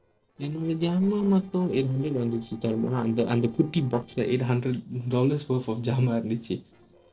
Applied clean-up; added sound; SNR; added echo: neural separator model SepFormer DNS4.